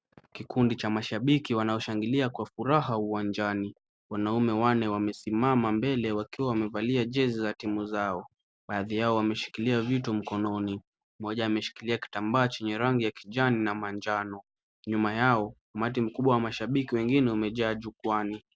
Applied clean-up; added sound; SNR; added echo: none; none; none; none.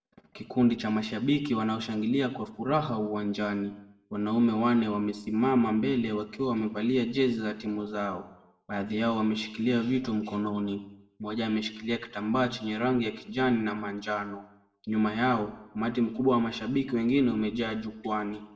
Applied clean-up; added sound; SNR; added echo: none; none; none; reverberation time 0.7 s.